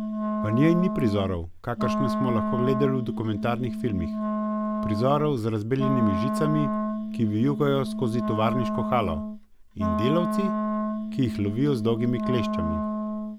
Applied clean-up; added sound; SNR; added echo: none; Wind instrument, woodwind instrument; 2 dB; none.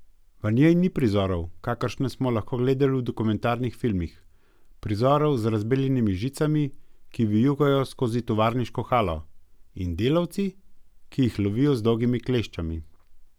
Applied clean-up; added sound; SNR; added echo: none; none; none; none.